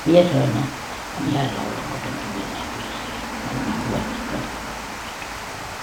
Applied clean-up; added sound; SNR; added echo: none; Water; 6 dB; none.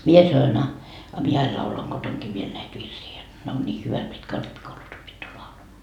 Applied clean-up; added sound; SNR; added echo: none; none; none; none.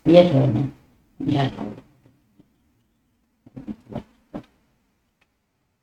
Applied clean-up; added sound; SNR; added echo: neural mask model RNNoise.